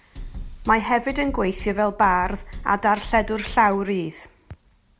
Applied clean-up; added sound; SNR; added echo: none; Drum kit; 12 dB; none.